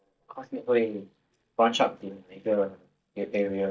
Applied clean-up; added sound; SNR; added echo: neural mask model DeepFilterNet 3.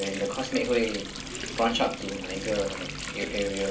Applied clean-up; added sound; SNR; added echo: none; Water tap, faucet; 9 dB; reverberation time 0.3 s.